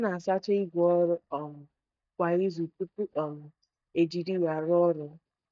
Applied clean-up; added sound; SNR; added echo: neural mask model DeepFilterNet 3.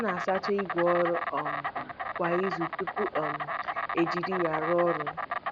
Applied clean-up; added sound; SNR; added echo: none; Insect; 2 dB; none.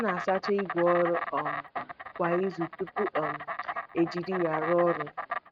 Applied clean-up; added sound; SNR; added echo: neural mask model RNNoise.